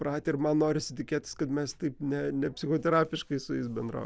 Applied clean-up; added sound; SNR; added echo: none; none; none; none.